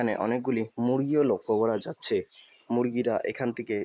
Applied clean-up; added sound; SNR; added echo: neural mask model Resemble Enhance denoiser.